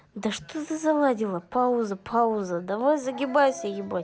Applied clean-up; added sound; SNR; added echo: none; none; none; none.